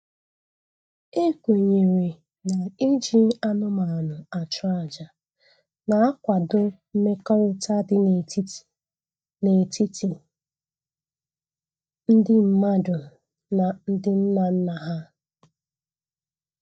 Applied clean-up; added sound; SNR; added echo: neural mask model DeepFilterNet 3.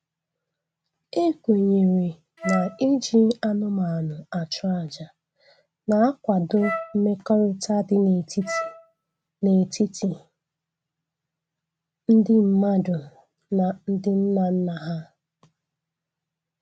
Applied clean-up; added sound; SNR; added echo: none; Wind instrument, woodwind instrument; 9 dB; none.